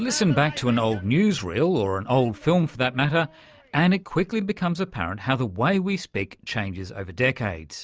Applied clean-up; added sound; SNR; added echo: none; none; none; none.